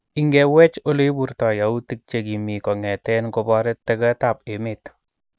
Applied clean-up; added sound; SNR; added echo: none; none; none; none.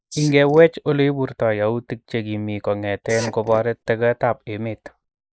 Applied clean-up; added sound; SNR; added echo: neural mask model Resemble Enhance denoiser.